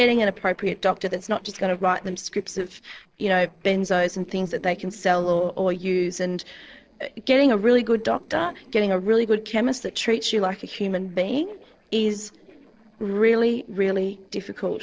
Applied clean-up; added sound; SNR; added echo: neural separator model SepFormer DNS4.